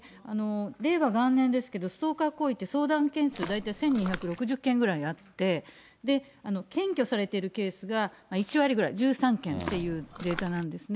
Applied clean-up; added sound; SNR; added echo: none; Walk, footsteps; 11 dB; none.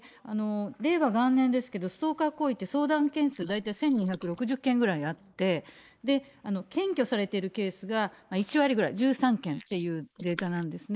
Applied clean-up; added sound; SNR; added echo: neural mask model Resemble Enhance denoiser.